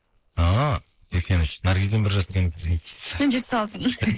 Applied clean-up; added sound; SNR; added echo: neural mask model Resemble Enhance denoiser.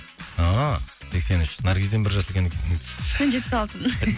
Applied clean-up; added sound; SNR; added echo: none; none; none; none.